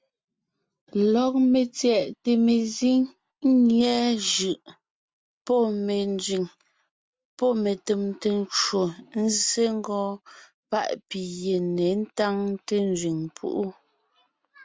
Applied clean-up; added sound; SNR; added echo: none; none; none; none.